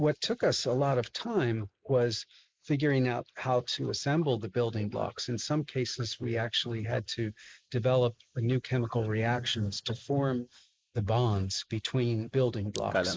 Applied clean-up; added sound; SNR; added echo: neural mask model Resemble Enhance denoiser.